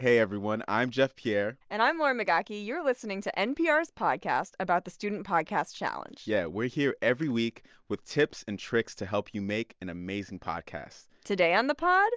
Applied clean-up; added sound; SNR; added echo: none; none; none; none.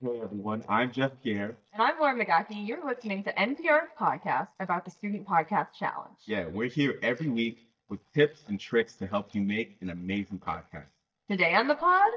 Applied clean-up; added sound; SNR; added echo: neural mask model DeepFilterNet 3.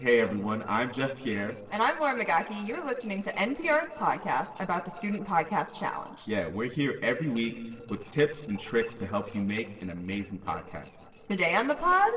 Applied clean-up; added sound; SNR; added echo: neural separator model SepFormer DNS4.